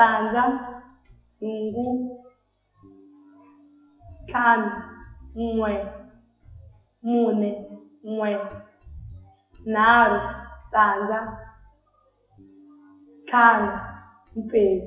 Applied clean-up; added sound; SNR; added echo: classical method WPE with log-MMSE.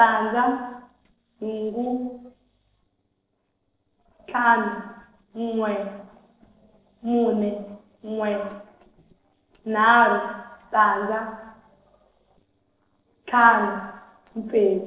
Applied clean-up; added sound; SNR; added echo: neural separator model SepFormer DNS4.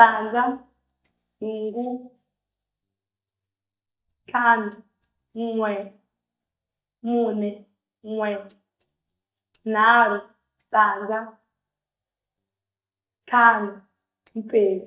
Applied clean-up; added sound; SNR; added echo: neural mask model DeepFilterNet 3.